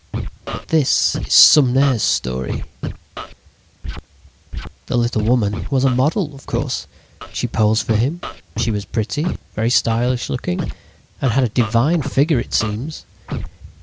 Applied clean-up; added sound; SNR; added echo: none; Scratching (performance technique); 9 dB; none.